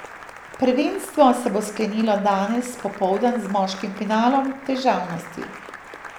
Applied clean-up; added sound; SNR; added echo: none; Applause; 17 dB; none.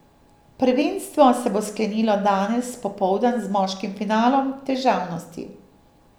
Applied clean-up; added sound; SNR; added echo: none; none; none; none.